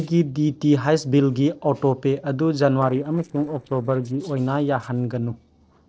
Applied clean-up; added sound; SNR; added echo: neural separator model SepFormer DNS4.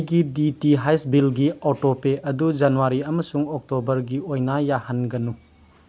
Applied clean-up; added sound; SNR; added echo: none; none; none; none.